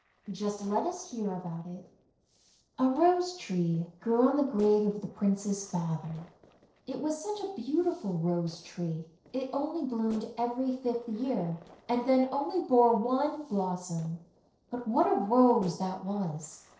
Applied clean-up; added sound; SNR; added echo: neural separator model SepFormer DNS4.